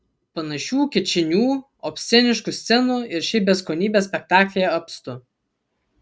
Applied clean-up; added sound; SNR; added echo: none; none; none; none.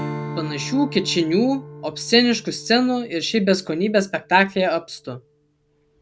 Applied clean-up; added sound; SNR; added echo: none; Strum; 14 dB; none.